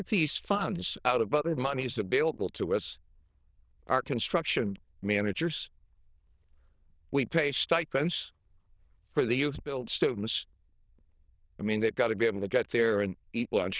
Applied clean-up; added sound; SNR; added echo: neural diffusion model UNIVERSE++.